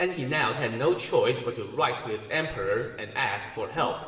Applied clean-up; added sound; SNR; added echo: neural separator model SepFormer DNS4.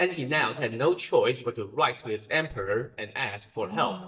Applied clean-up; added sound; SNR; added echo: neural mask model DeepFilterNet 3.